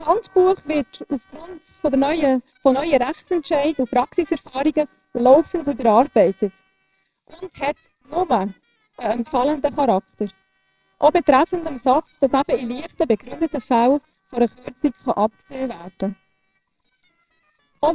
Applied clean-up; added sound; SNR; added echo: neural separator model SepFormer WHAMR!.